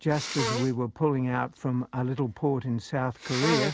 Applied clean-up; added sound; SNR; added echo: none; Sneeze; 7 dB; none.